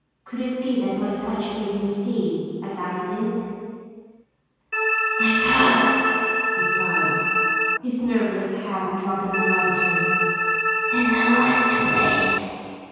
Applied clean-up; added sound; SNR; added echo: none; Organ; -4 dB; reverberation time 2.1 s.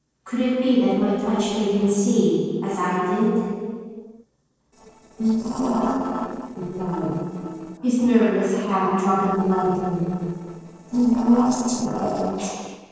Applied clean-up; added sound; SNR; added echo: neural separator model SepFormer DNS4.